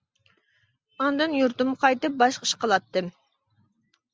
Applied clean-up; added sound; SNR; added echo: none; none; none; none.